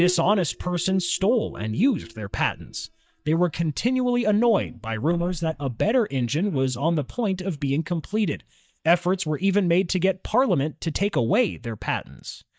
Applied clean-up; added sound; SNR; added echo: neural mask model DeepFilterNet 3.